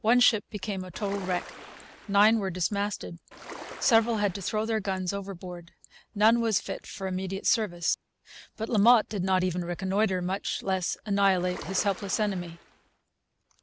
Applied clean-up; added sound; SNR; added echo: none; Ocean; 16 dB; none.